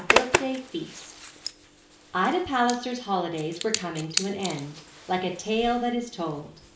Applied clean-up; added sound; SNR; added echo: none; Zipper (clothing); 3 dB; reverberation time 0.5 s.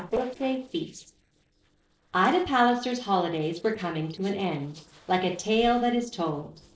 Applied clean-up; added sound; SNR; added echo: neural separator model SepFormer DNS4.